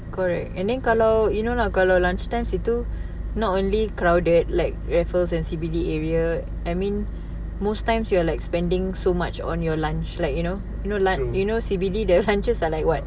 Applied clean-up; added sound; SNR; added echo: none; none; none; none.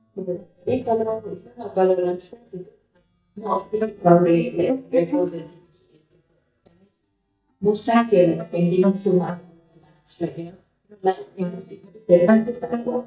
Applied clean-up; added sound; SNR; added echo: neural mask model DeepFilterNet 3.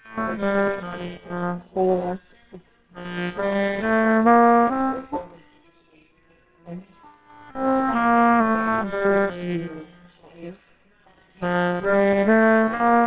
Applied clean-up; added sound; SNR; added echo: neural separator model SepFormer WHAMR!.